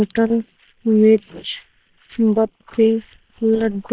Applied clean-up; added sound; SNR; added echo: neural separator model SepFormer WHAM!.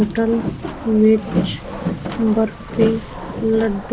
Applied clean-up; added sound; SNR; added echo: none; Boat, Water vehicle; 6 dB; none.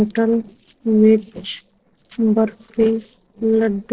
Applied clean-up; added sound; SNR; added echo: neural separator model SepFormer DNS4.